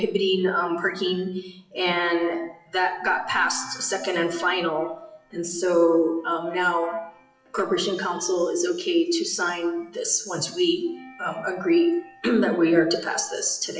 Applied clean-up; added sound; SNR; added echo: classical method WPE with log-MMSE.